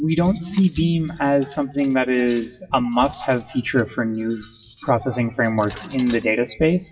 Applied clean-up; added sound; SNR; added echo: classical method WPE with log-MMSE.